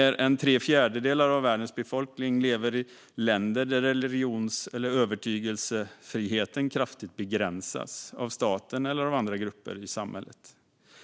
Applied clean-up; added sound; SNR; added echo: none; none; none; none.